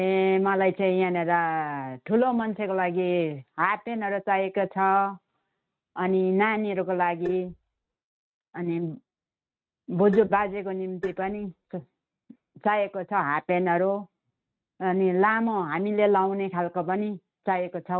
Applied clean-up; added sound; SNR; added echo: neural mask model RNNoise.